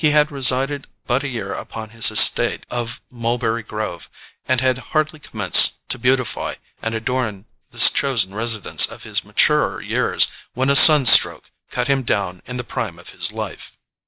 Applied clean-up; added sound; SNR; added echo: none; none; none; none.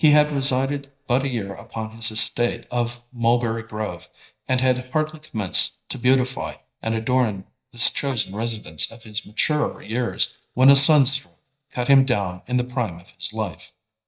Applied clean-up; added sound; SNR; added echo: neural mask model DeepFilterNet 3.